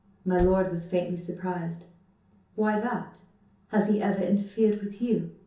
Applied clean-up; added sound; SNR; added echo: none; Car; 12 dB; reverberation time 0.6 s.